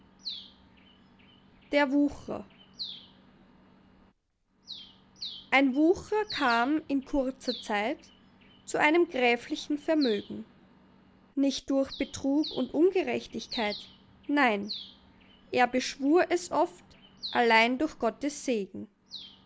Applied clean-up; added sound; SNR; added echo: none; Bird; 17 dB; none.